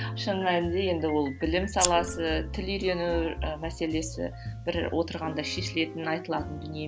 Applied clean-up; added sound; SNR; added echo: none; Scissors; 2 dB; none.